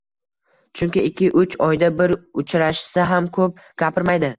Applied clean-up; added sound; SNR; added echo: none; none; none; none.